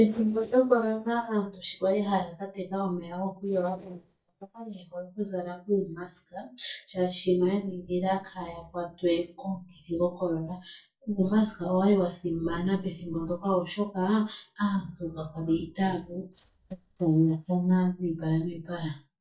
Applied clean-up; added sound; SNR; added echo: neural mask model DeepFilterNet 3.